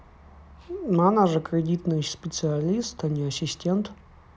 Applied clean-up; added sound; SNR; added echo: none; none; none; none.